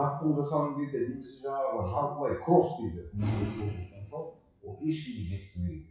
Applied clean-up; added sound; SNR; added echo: classical method WPE with log-MMSE.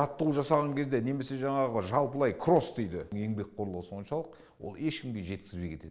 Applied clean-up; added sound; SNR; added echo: none; none; none; none.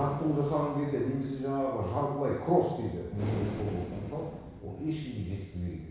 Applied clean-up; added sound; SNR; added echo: none; Breathing; 12 dB; reverberation time 1.1 s.